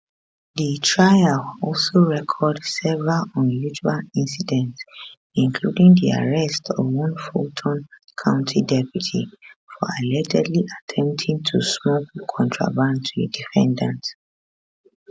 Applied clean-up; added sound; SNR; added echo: none; none; none; none.